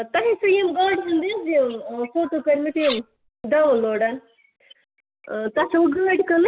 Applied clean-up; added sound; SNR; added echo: none; Cutlery, silverware; 5 dB; none.